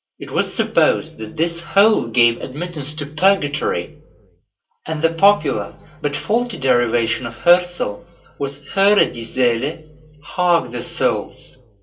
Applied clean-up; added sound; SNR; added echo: none; none; none; reverberation time 0.2 s.